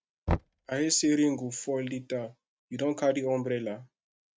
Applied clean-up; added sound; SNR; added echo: neural mask model RNNoise.